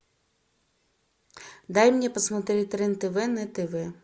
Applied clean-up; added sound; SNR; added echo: none; none; none; none.